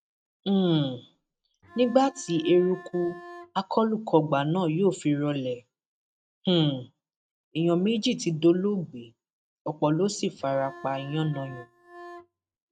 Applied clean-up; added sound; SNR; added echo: neural mask model RNNoise.